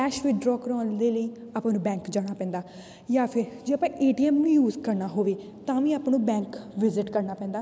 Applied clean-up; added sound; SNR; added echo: none; none; none; none.